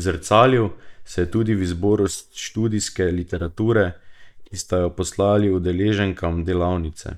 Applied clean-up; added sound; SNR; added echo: neural mask model DeepFilterNet 3.